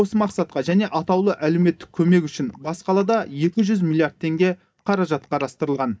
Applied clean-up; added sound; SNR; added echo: neural mask model DeepFilterNet 3.